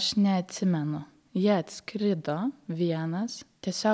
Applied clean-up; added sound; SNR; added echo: none; none; none; none.